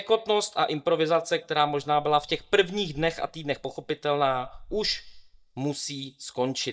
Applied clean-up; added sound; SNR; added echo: neural mask model DeepFilterNet 3.